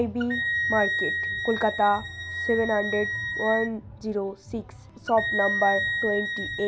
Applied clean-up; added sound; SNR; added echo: none; Wind instrument, woodwind instrument; 3 dB; none.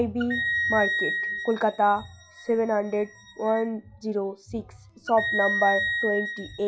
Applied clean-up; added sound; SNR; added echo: classical method log-MMSE.